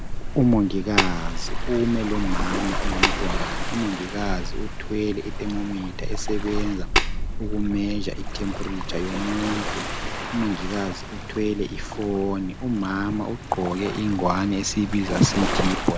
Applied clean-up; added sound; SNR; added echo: none; Tap + Waves, surf; 1 dB; none.